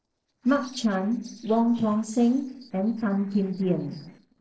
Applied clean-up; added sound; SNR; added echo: neural separator model SepFormer DNS4.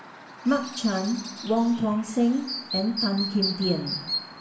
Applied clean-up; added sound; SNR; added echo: none; Chirp, tweet; 8 dB; reverberation time 0.9 s.